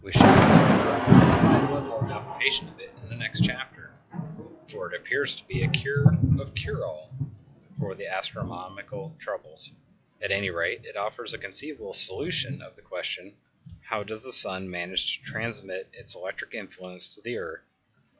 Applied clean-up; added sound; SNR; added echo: classical method log-MMSE.